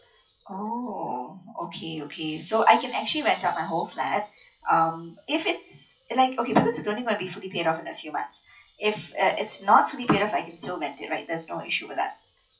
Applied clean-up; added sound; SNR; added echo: classical method WPE with log-MMSE.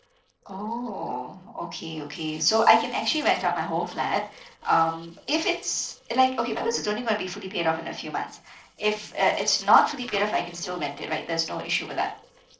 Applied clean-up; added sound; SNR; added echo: neural separator model SepFormer DNS4.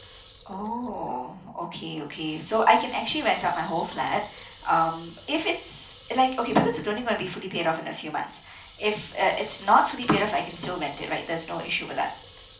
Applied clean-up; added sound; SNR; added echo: none; Water tap, faucet / Liquid; 13 dB; reverberation time 0.4 s.